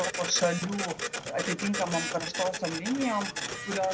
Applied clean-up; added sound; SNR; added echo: none; Printer; 4 dB; none.